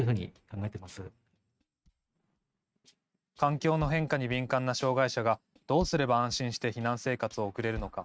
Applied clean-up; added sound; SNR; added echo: neural mask model RNNoise.